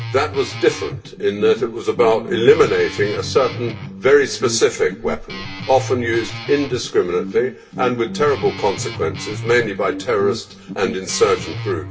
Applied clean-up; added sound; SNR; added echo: none; Guitar; 11 dB; reverberation time 0.2 s.